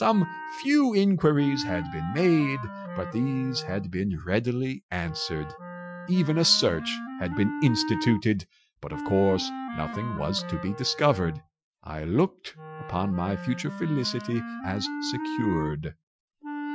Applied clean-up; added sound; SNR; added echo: classical method Wiener filter.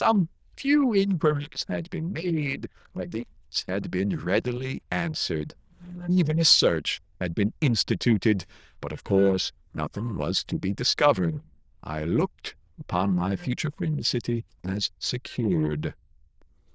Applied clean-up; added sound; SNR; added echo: neural diffusion model UNIVERSE++.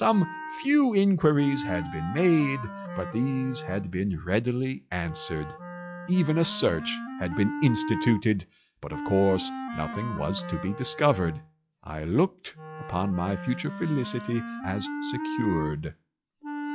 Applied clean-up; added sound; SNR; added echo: classical method log-MMSE.